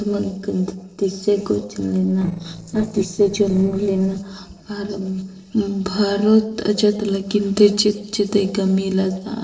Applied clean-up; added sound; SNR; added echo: neural separator model SepFormer DNS4.